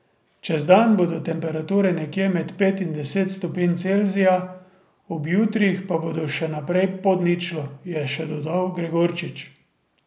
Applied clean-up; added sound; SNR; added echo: none; none; none; none.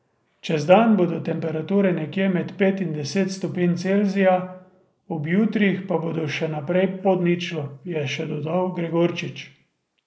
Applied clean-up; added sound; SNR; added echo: neural mask model Resemble Enhance denoiser.